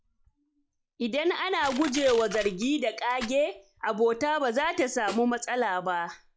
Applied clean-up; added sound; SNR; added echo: classical method log-MMSE.